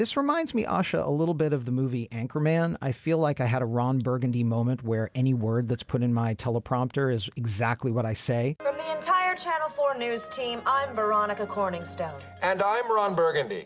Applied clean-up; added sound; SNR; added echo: none; none; none; none.